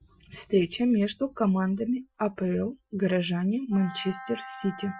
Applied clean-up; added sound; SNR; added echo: classical method Wiener filter.